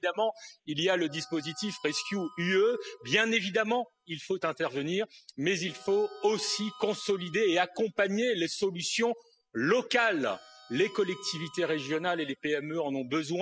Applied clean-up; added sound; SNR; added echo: classical method spectral subtraction.